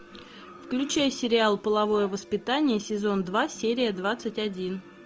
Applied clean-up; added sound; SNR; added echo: none; none; none; none.